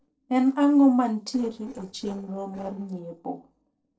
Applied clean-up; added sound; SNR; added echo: neural separator model SepFormer DNS4.